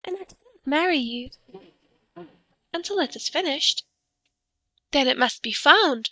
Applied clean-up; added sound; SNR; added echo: neural mask model DeepFilterNet 3.